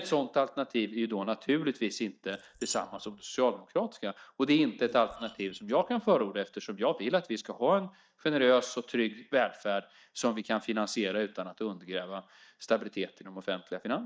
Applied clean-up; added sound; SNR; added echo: neural mask model DeepFilterNet 3.